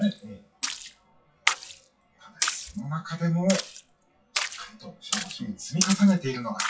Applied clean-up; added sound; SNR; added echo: classical method WPE with log-MMSE.